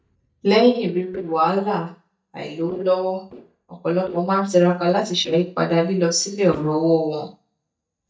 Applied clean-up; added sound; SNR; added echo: neural mask model DeepFilterNet 3.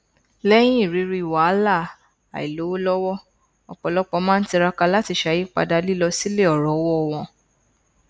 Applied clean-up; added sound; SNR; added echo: none; none; none; none.